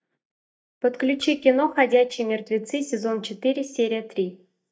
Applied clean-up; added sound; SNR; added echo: neural mask model DeepFilterNet 3.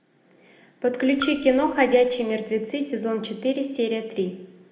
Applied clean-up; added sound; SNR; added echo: none; Raindrop / Drip; 15 dB; reverberation time 0.8 s.